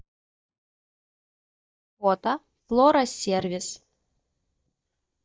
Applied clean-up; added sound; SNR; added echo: neural mask model DeepFilterNet 3.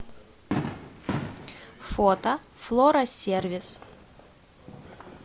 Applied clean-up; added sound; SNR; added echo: none; Fireworks; 10 dB; none.